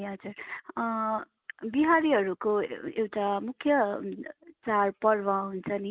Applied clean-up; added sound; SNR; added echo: none; none; none; none.